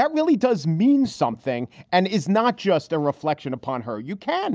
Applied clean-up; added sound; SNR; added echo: none; none; none; none.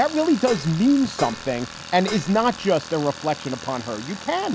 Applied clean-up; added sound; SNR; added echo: none; Dishes, pots, and pans + Tools; 13 dB; none.